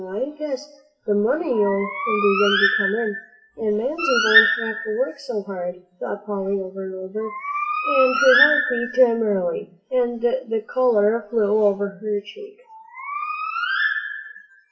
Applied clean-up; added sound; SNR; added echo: classical method WPE with log-MMSE.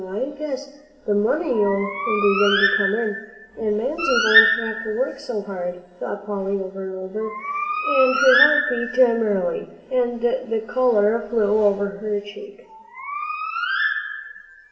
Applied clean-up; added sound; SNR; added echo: none; Bird; 3 dB; reverberation time 1.6 s.